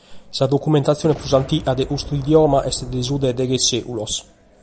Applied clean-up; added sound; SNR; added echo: none; Boom; 17 dB; none.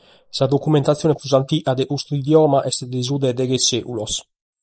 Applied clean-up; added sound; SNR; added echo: neural mask model Resemble Enhance denoiser.